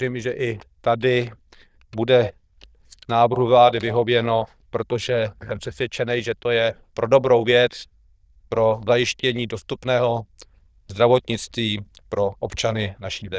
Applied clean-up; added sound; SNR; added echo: neural diffusion model UNIVERSE++.